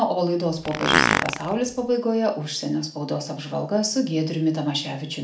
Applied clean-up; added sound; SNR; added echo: none; Fart; 0 dB; reverberation time 0.4 s.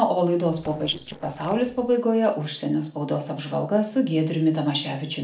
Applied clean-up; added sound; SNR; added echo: neural separator model SepFormer DNS4.